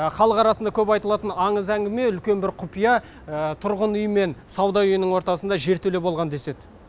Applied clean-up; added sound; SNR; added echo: none; none; none; none.